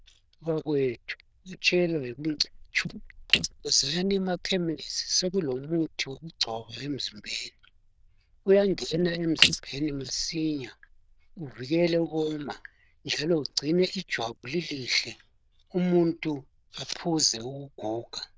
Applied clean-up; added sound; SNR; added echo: neural diffusion model UNIVERSE++.